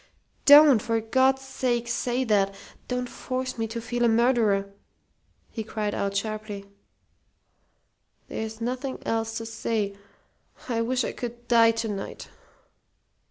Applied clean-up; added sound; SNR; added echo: none; none; none; none.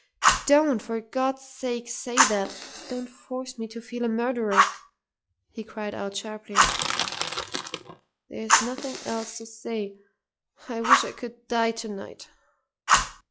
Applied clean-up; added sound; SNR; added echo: classical method log-MMSE.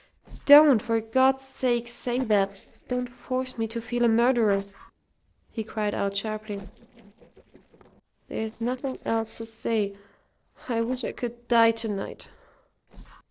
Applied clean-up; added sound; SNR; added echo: neural separator model SepFormer DNS4.